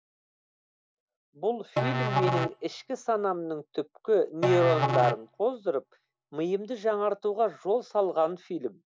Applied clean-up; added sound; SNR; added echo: none; Musical instrument; 3 dB; none.